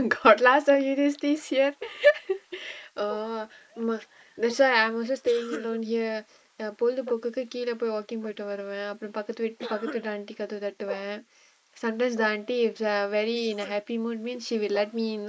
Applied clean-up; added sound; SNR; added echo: neural mask model Resemble Enhance denoiser.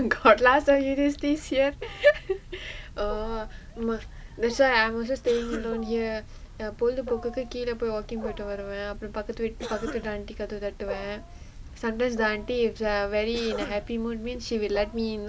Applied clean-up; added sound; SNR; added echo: none; Cough + Wild animals; 12 dB; none.